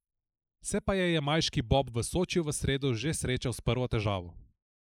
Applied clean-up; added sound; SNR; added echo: neural mask model Resemble Enhance denoiser.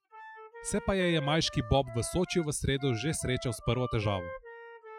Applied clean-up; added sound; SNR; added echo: classical method Wiener filter.